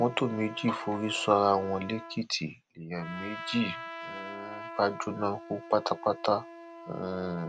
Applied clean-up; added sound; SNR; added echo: none; Trumpet; 13 dB; none.